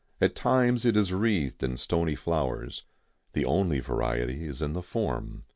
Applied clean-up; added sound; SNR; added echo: none; none; none; none.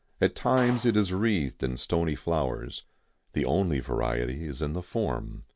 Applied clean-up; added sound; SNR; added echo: none; Clapping; 18 dB; none.